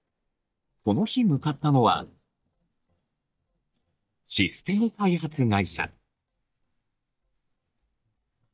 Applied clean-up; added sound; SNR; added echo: neural mask model DeepFilterNet 3.